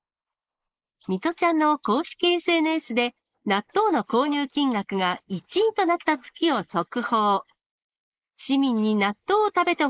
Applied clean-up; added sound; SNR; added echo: neural mask model Resemble Enhance denoiser.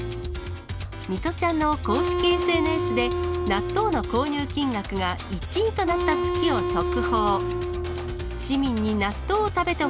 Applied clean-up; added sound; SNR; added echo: none; Wind instrument, woodwind instrument; 4 dB; none.